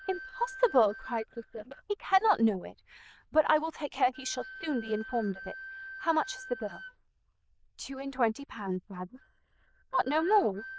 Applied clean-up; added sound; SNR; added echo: neural diffusion model UNIVERSE++.